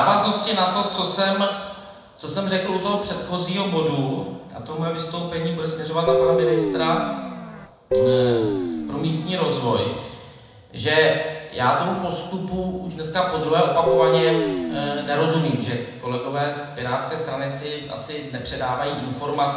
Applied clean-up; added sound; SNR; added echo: none; Guitar; -1 dB; reverberation time 1.0 s.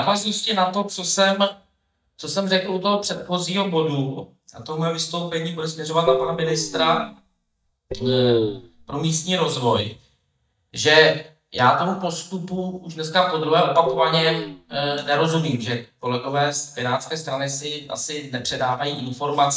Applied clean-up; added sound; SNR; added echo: neural mask model DeepFilterNet 3.